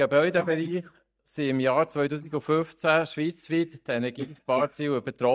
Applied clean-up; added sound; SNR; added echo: neural mask model DeepFilterNet 3.